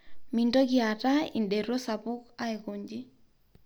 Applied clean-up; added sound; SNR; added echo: none; none; none; none.